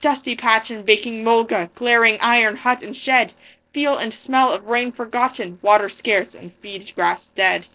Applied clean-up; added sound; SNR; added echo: neural separator model SepFormer DNS4.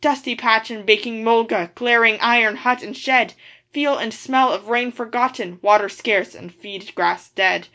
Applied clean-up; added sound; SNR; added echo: none; none; none; none.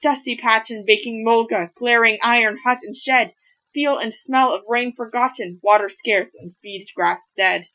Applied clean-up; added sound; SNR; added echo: classical method Wiener filter.